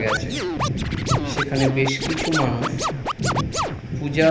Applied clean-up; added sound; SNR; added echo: none; Scratching (performance technique); 3 dB; reverberation time 0.8 s.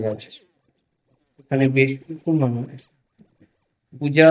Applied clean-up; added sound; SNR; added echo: neural mask model DeepFilterNet 3.